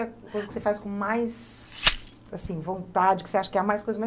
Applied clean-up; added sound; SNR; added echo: none; Glass; 5 dB; none.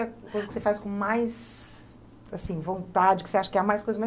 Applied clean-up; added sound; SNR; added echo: none; none; none; none.